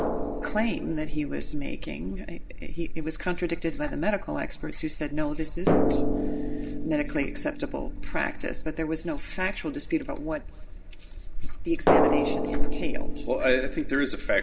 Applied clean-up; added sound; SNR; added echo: none; Drum; 6 dB; reverberation time 2.0 s.